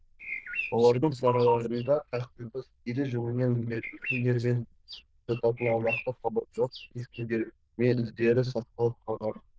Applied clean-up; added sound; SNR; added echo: neural diffusion model UNIVERSE++.